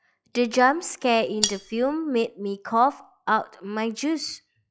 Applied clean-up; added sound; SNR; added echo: classical method log-MMSE.